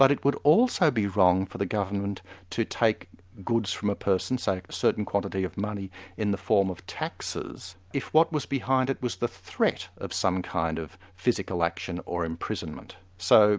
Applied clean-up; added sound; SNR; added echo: none; none; none; none.